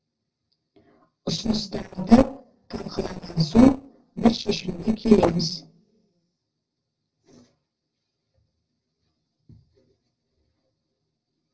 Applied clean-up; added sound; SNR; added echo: neural separator model SepFormer DNS4.